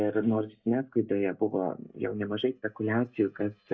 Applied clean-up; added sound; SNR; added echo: neural mask model DeepFilterNet 3.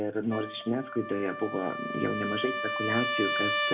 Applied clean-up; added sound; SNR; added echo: none; Trumpet; 1 dB; reverberation time 0.3 s.